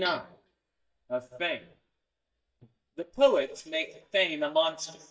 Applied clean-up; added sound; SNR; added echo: neural mask model DeepFilterNet 3.